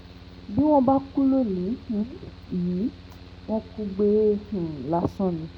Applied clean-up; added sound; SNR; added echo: none; Mechanical fan; 18 dB; none.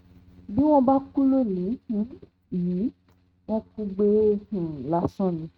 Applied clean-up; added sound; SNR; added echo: neural mask model RNNoise.